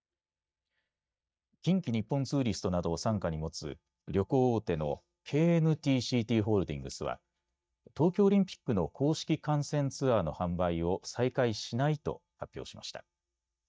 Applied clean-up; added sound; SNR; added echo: neural mask model DeepFilterNet 3.